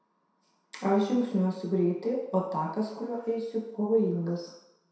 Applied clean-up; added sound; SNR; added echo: none; none; none; reverberation time 0.7 s.